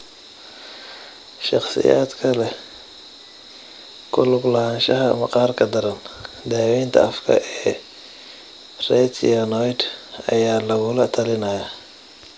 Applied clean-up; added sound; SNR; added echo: none; none; none; none.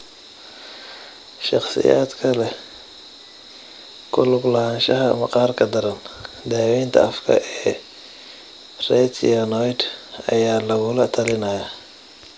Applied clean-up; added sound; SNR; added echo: none; Finger snapping; 17 dB; none.